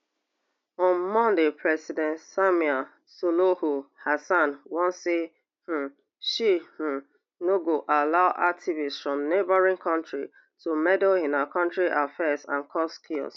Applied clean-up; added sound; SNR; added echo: none; none; none; none.